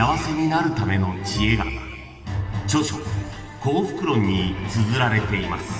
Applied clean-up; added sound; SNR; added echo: none; none; none; reverberation time 2.2 s.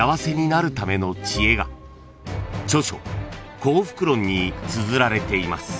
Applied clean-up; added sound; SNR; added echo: none; none; none; none.